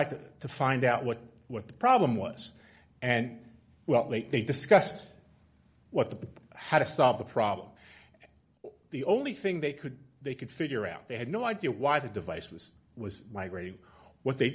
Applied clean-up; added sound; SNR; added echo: none; none; none; none.